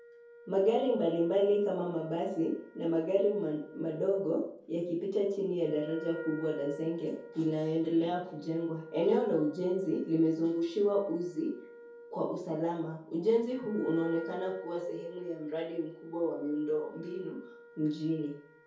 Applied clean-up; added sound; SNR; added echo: none; Wind instrument, woodwind instrument; 18 dB; reverberation time 0.6 s.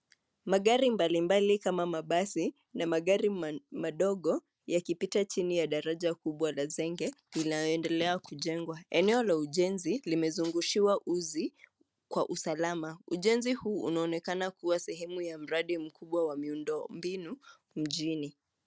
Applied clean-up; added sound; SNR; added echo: none; none; none; none.